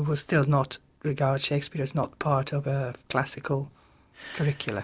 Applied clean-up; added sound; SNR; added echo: none; none; none; none.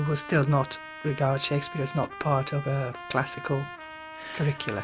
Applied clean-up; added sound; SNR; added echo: none; Trumpet; 13 dB; none.